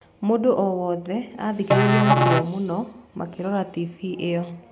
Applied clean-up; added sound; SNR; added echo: none; Musical instrument; -1 dB; none.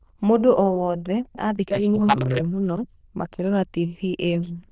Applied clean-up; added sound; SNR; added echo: neural diffusion model UNIVERSE++.